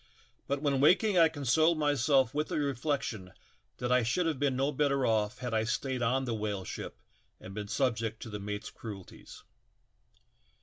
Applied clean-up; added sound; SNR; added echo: none; none; none; none.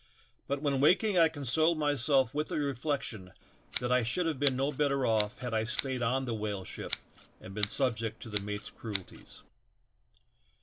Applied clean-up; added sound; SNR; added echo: none; Scissors; 5 dB; none.